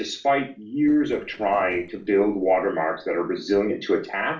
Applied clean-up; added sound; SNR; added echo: neural separator model SepFormer DNS4.